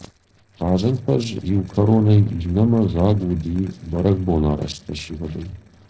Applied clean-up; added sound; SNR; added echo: neural separator model SepFormer DNS4.